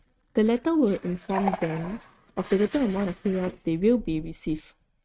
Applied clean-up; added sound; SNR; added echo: neural mask model RNNoise.